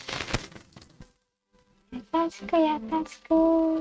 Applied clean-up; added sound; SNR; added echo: neural mask model RNNoise.